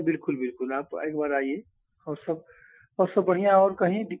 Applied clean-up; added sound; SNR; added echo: classical method Wiener filter.